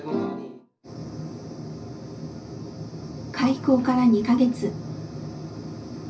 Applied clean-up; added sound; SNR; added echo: none; none; none; reverberation time 0.4 s.